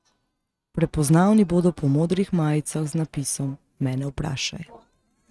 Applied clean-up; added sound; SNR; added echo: neural mask model RNNoise.